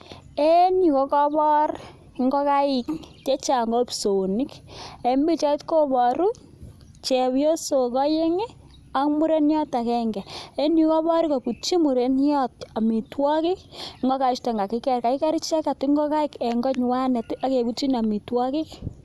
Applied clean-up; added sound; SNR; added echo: none; none; none; none.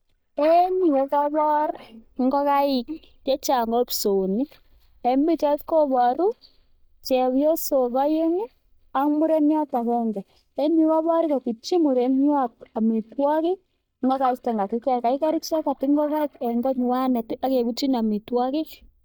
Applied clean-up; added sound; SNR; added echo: neural mask model DeepFilterNet 3.